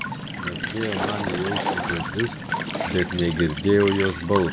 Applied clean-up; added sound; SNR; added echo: none; Walk, footsteps / Stream / Trickle, dribble / Chirp, tweet; 3 dB; none.